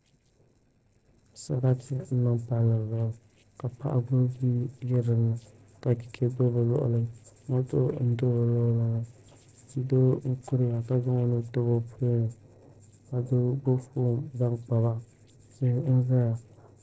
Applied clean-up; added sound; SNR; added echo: neural separator model SepFormer DNS4.